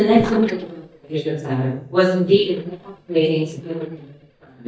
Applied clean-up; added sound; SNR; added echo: neural mask model DeepFilterNet 3.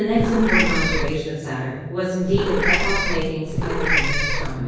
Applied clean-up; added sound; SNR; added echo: none; Meow / Purr; -2 dB; reverberation time 1.3 s.